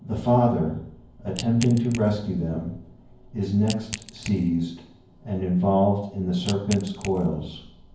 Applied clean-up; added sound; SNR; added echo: none; Crack / Crushing; 15 dB; reverberation time 0.9 s.